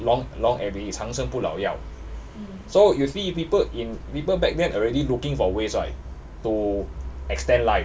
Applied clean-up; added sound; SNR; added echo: none; none; none; none.